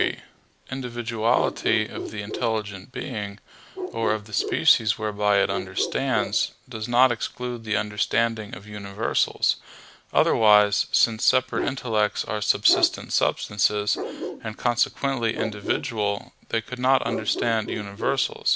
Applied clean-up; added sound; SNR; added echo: none; Bark; 11 dB; none.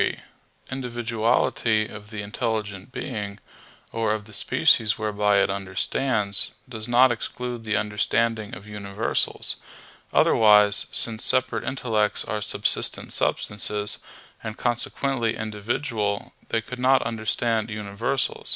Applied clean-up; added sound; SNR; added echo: none; none; none; none.